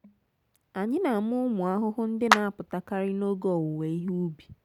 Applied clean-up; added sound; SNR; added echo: none; Clapping; 1 dB; none.